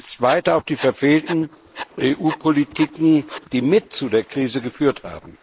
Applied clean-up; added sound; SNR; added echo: neural mask model Resemble Enhance denoiser.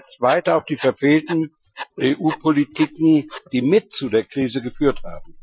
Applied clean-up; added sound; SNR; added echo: classical method Wiener filter.